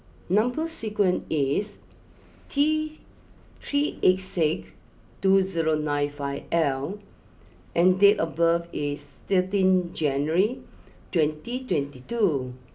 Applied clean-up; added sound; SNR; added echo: none; none; none; none.